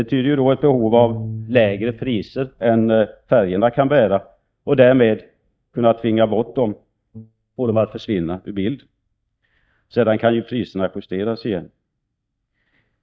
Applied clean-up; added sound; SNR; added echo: neural mask model DeepFilterNet 3.